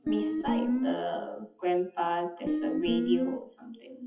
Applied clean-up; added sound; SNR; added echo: classical method WPE with log-MMSE.